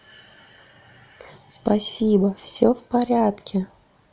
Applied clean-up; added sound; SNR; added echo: none; none; none; none.